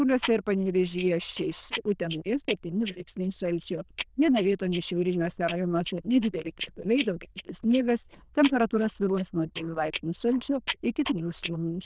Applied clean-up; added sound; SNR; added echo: neural diffusion model UNIVERSE++.